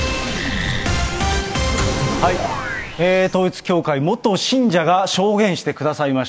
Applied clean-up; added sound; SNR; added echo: none; Wood; 9 dB; none.